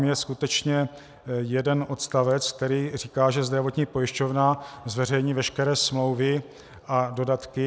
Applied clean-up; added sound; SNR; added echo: none; none; none; none.